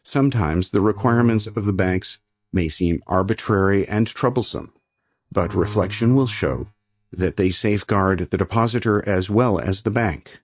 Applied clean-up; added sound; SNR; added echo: neural mask model DeepFilterNet 3.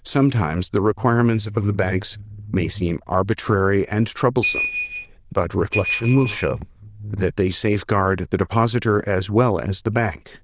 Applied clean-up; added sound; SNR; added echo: neural diffusion model UNIVERSE++.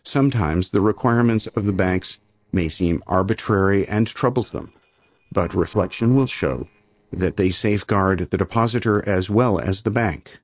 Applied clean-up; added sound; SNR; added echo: neural separator model SepFormer DNS4.